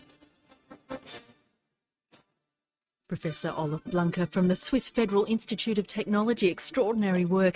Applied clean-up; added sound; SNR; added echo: neural mask model RNNoise.